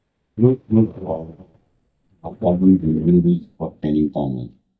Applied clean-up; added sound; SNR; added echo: neural mask model DeepFilterNet 3.